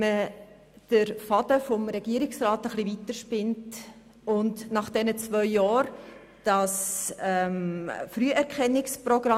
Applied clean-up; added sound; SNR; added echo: none; none; none; none.